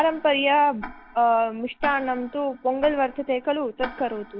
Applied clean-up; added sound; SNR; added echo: none; Tick-tock; 16 dB; none.